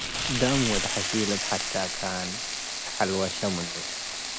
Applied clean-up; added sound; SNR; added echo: none; Frying (food); 1 dB; none.